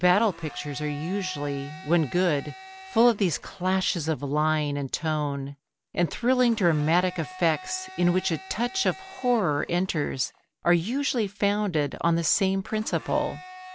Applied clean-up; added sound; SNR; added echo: none; Domestic sounds, home sounds; 19 dB; none.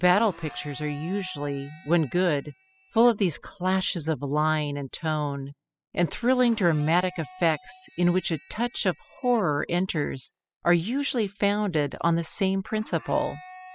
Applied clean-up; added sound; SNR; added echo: classical method spectral subtraction.